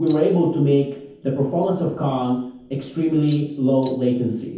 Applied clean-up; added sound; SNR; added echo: none; Rattle (instrument); 9 dB; reverberation time 0.7 s.